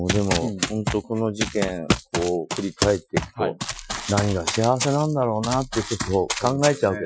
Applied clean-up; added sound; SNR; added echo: classical method Wiener filter.